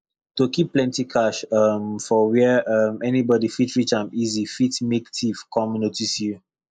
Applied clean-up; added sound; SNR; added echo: neural mask model Resemble Enhance denoiser.